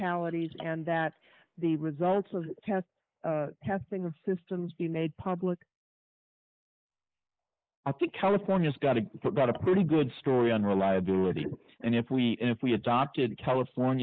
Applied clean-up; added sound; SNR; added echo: neural mask model Resemble Enhance denoiser.